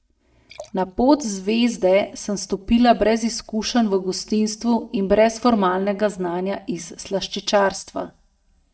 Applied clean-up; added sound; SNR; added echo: neural mask model DeepFilterNet 3.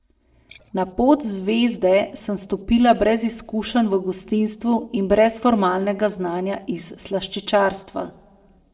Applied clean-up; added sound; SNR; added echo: neural separator model SepFormer DNS4.